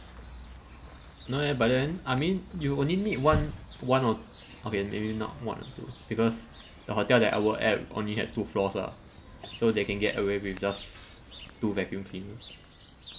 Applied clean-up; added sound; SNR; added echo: none; Chirp, tweet; 12 dB; none.